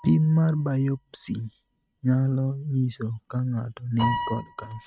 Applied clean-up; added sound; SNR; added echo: neural mask model RNNoise.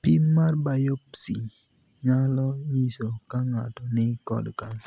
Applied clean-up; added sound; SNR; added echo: none; none; none; none.